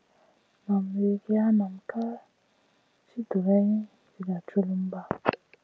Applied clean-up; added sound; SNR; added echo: none; none; none; none.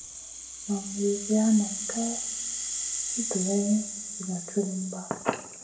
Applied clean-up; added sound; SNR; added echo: none; Rattle (instrument); 4 dB; reverberation time 0.6 s.